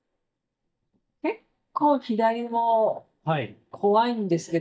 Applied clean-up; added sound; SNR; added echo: neural mask model DeepFilterNet 3.